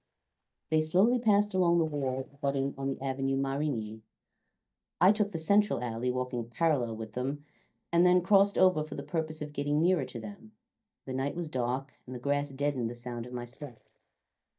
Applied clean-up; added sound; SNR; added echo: neural mask model DeepFilterNet 3.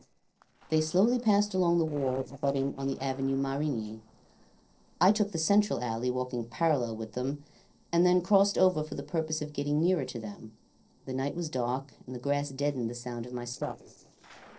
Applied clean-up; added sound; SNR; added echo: neural separator model SepFormer DNS4.